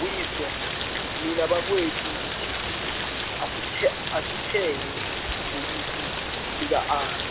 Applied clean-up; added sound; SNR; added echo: none; Rain; 0 dB; none.